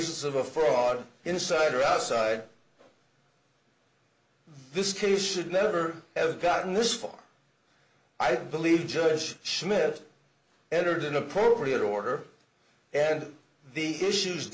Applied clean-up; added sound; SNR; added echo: none; none; none; none.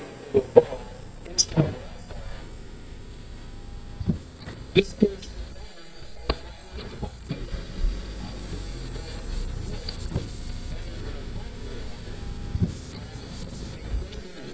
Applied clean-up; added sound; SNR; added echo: neural mask model DeepFilterNet 3.